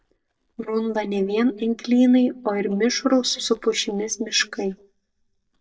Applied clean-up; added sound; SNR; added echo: neural mask model DeepFilterNet 3.